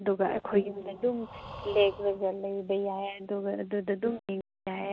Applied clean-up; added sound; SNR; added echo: none; Breathing; 18 dB; none.